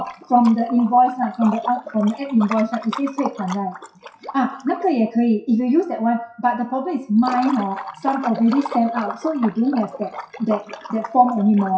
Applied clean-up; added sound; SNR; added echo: classical method WPE with log-MMSE.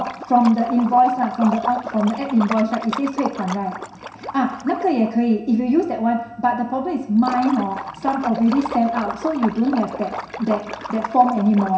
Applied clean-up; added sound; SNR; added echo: none; Liquid; 11 dB; reverberation time 0.7 s.